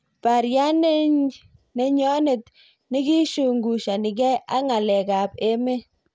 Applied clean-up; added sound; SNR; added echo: none; none; none; none.